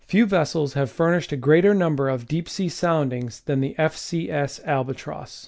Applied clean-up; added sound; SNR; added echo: none; none; none; none.